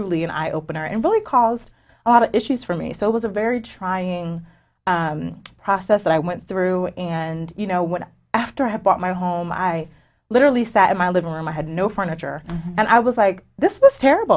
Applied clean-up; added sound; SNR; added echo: none; none; none; none.